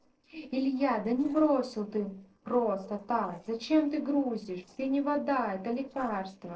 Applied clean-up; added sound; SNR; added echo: neural separator model SepFormer DNS4.